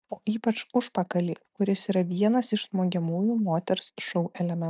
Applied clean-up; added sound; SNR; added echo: neural mask model DeepFilterNet 3.